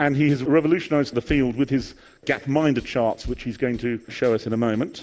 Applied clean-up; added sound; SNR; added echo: none; Bass drum / Snare drum / Drum kit; 19 dB; none.